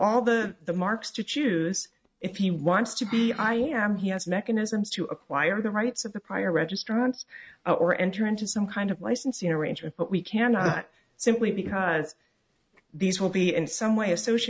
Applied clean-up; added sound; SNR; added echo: neural mask model RNNoise.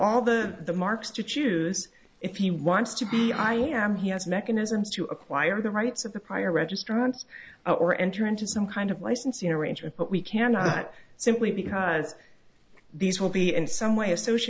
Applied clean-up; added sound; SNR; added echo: none; Chewing, mastication; 16 dB; none.